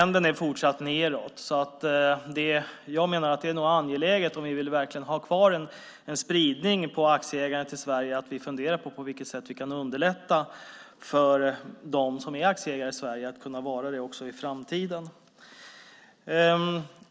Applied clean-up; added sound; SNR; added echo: none; none; none; none.